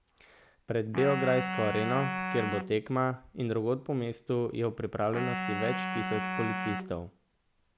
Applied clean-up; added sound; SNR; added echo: none; Wind instrument, woodwind instrument; 5 dB; none.